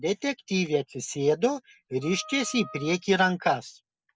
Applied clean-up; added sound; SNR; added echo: none; Wind instrument, woodwind instrument; 20 dB; none.